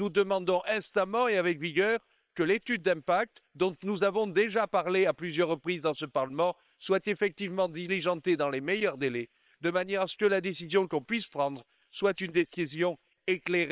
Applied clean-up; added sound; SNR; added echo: neural separator model SepFormer WHAM!.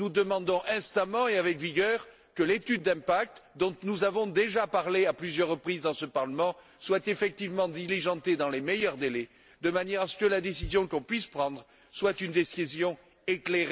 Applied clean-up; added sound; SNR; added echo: none; Bass drum; 17 dB; none.